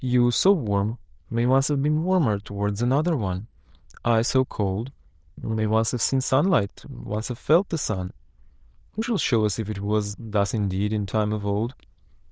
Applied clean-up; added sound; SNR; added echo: neural diffusion model UNIVERSE++.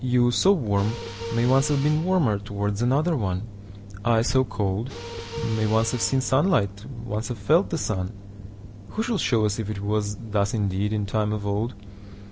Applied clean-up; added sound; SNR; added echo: none; Mechanisms; 15 dB; none.